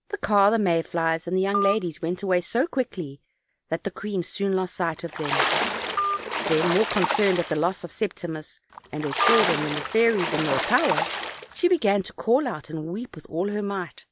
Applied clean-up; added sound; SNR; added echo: none; Telephone + Splash, splatter; 3 dB; none.